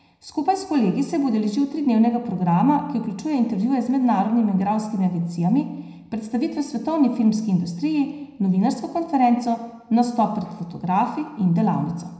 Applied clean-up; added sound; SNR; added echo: none; none; none; reverberation time 0.7 s.